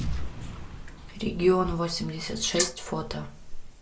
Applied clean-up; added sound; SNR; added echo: none; Boom; 12 dB; none.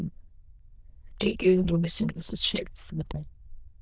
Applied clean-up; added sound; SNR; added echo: neural diffusion model UNIVERSE++.